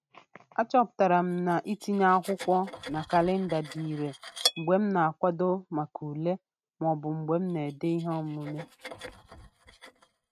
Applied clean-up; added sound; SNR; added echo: neural mask model RNNoise.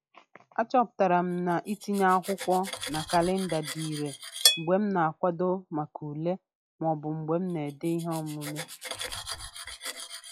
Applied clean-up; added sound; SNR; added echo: classical method log-MMSE.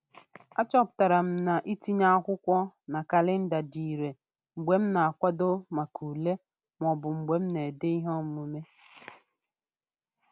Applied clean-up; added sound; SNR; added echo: none; none; none; none.